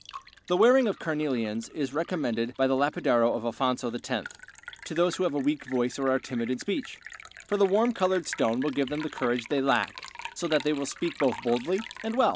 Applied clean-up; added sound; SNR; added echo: none; Liquid; 17 dB; none.